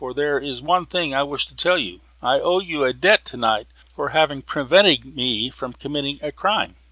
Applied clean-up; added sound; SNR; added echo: none; none; none; none.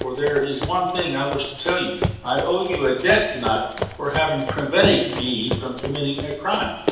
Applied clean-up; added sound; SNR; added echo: none; Run; 7 dB; reverberation time 0.8 s.